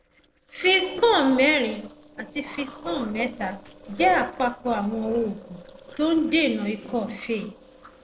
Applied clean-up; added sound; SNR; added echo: neural separator model SepFormer DNS4.